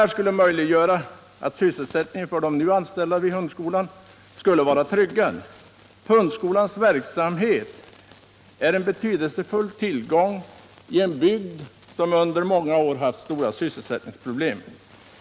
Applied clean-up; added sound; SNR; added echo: none; none; none; none.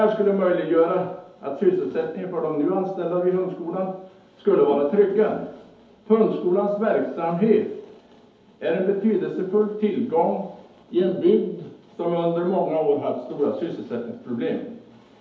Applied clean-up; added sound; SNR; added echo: none; none; none; reverberation time 2.2 s.